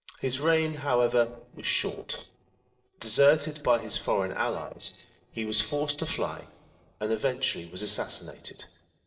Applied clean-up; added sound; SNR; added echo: neural separator model SepFormer DNS4.